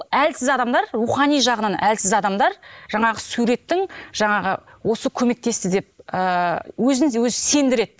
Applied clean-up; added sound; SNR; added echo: neural mask model Resemble Enhance denoiser.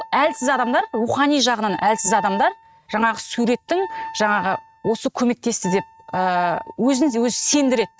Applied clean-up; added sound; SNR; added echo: neural mask model RNNoise.